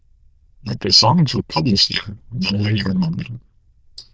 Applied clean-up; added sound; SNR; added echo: neural diffusion model UNIVERSE++.